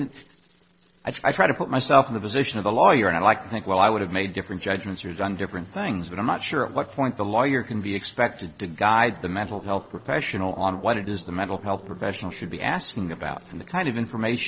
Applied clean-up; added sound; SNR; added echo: neural separator model SepFormer DNS4.